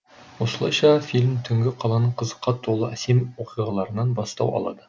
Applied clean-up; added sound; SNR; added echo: none; none; none; none.